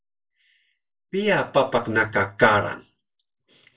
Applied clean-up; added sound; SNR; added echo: none; none; none; reverberation time 0.2 s.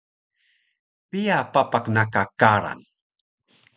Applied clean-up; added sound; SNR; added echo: none; none; none; none.